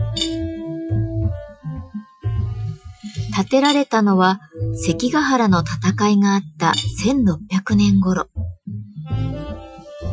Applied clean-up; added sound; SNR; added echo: classical method Wiener filter.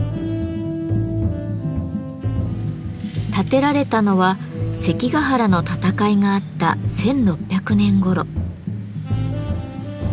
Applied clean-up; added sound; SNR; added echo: none; none; none; none.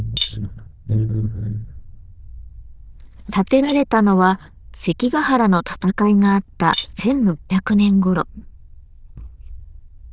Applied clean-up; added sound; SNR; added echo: neural diffusion model UNIVERSE++.